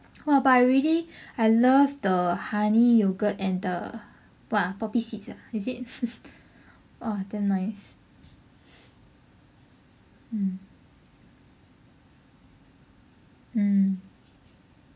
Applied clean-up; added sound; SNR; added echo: none; none; none; none.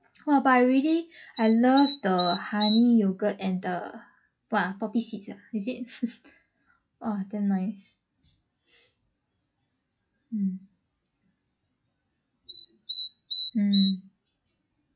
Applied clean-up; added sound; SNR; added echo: classical method log-MMSE.